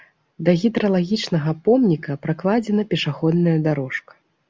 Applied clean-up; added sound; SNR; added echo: none; none; none; none.